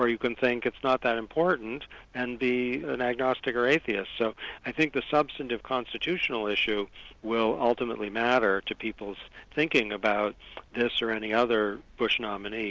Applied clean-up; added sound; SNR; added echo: none; none; none; none.